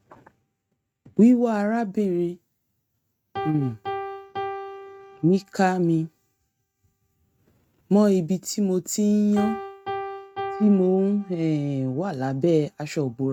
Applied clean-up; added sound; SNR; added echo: neural mask model RNNoise.